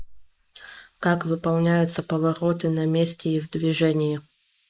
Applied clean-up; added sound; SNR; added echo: neural mask model Resemble Enhance denoiser.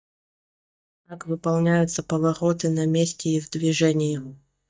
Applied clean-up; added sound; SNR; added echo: neural mask model DeepFilterNet 3.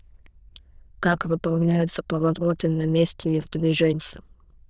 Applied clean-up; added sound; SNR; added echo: neural diffusion model UNIVERSE++.